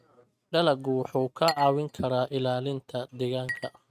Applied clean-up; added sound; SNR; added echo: neural mask model RNNoise.